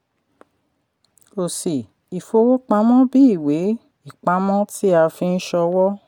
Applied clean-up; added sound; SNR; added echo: none; none; none; none.